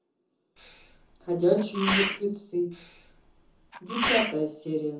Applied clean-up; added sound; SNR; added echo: none; Sneeze; 2 dB; reverberation time 0.5 s.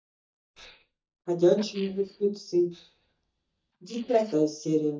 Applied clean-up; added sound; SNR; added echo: neural mask model DeepFilterNet 3.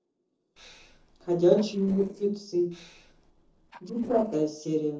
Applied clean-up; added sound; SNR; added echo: neural separator model SepFormer DNS4.